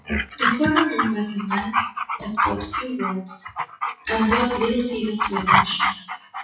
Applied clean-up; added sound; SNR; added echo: classical method WPE with log-MMSE.